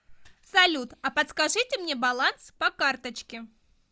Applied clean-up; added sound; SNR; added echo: none; none; none; none.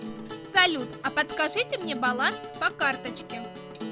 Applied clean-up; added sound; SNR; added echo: none; Acoustic guitar; 9 dB; none.